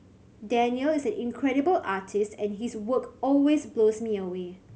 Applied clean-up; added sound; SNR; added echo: none; none; none; none.